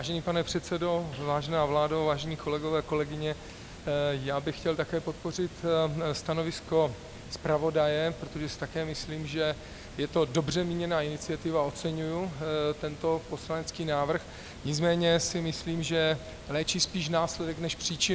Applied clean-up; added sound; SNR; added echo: none; Water; 15 dB; none.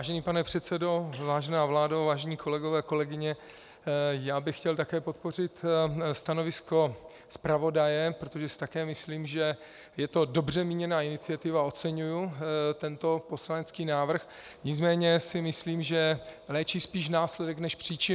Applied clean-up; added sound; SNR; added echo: none; none; none; none.